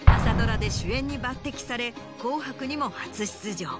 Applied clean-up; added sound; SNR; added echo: none; Explosion; -5 dB; none.